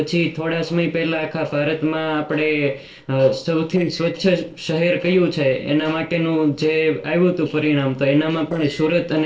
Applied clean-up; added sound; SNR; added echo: neural separator model SepFormer DNS4.